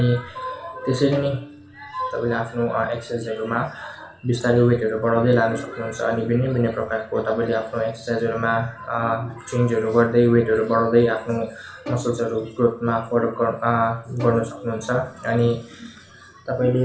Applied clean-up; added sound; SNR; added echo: none; Bowed string instrument; 18 dB; reverberation time 0.5 s.